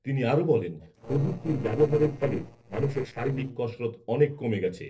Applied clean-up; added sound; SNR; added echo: neural separator model SepFormer DNS4.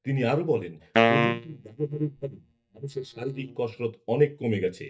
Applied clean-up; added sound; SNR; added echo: neural mask model DeepFilterNet 3.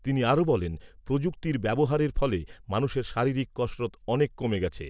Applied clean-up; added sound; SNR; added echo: none; none; none; none.